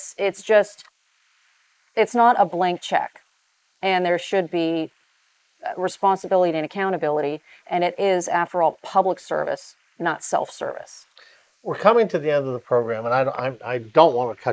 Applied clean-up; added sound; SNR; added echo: neural mask model Resemble Enhance denoiser.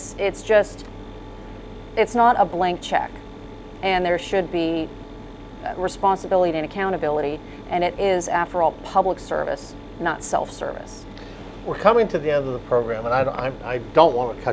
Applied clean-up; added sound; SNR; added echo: none; Mechanisms; 15 dB; none.